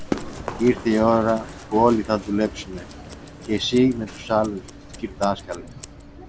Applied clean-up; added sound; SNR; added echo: none; Scissors + Run; 13 dB; none.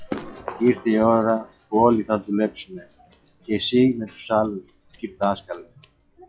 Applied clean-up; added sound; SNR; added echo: classical method log-MMSE.